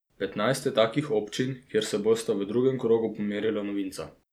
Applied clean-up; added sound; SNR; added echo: none; none; none; none.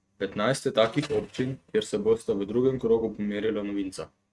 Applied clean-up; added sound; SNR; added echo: neural mask model RNNoise.